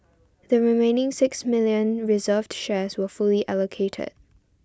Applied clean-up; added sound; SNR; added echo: none; none; none; none.